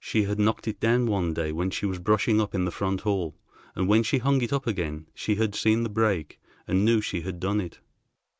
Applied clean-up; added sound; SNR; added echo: none; none; none; none.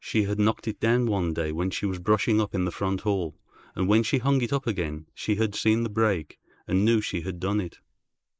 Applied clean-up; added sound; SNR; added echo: neural mask model Resemble Enhance denoiser.